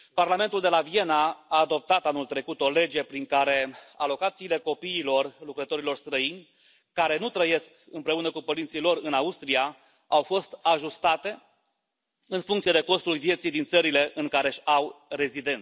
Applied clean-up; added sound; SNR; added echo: none; none; none; none.